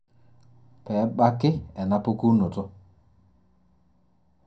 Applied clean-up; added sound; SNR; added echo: none; none; none; reverberation time 0.2 s.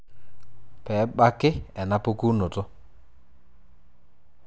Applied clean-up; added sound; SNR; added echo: none; none; none; none.